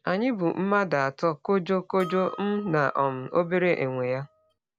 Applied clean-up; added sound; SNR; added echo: none; Harp; 19 dB; none.